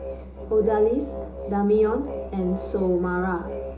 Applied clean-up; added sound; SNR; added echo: none; Musical instrument; 10 dB; reverberation time 0.2 s.